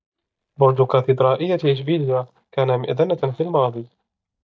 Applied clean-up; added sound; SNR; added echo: neural mask model DeepFilterNet 3.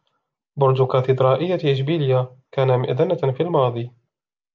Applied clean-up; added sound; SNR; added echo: none; none; none; none.